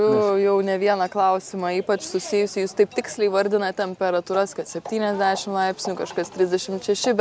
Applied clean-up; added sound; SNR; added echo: none; none; none; none.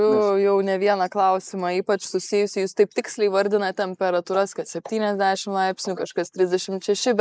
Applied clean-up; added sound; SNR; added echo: neural mask model Resemble Enhance denoiser.